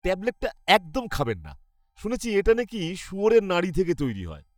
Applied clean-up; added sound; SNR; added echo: neural mask model DeepFilterNet 3.